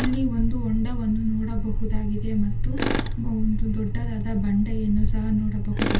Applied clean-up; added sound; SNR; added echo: none; Tools; 13 dB; reverberation time 0.2 s.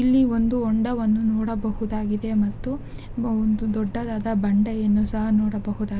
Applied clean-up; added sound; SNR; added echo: none; none; none; none.